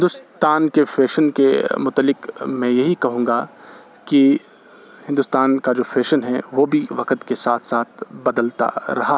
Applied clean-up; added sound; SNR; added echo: none; none; none; none.